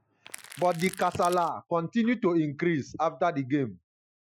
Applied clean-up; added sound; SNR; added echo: classical method Wiener filter.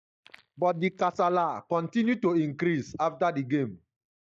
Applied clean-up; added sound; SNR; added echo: neural mask model DeepFilterNet 3.